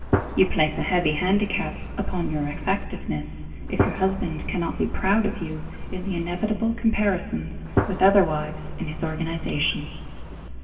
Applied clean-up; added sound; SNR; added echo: none; Gunshot, gunfire; 8 dB; reverberation time 2.0 s.